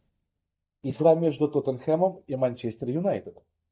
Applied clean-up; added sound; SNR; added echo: neural mask model DeepFilterNet 3.